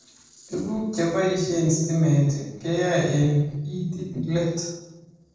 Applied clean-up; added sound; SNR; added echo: neural separator model SepFormer DNS4.